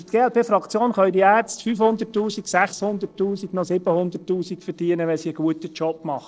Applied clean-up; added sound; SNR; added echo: neural separator model SepFormer DNS4.